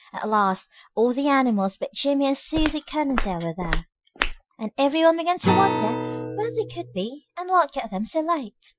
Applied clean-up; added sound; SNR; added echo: classical method Wiener filter.